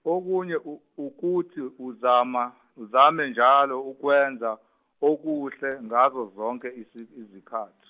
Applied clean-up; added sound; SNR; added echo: none; none; none; none.